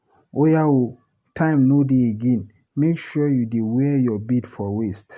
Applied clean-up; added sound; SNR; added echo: none; none; none; none.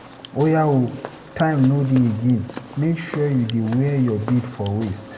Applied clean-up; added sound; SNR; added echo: none; Walk, footsteps; 17 dB; reverberation time 1.0 s.